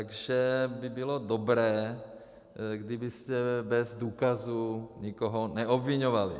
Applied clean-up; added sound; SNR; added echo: none; none; none; none.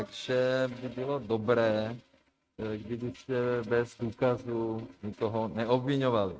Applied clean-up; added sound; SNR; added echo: neural mask model RNNoise.